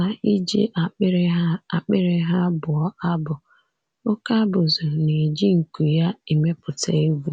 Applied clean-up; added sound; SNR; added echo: none; none; none; none.